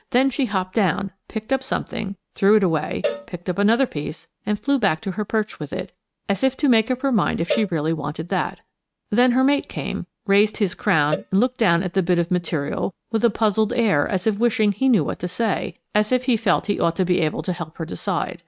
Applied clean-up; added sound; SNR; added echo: neural mask model RNNoise.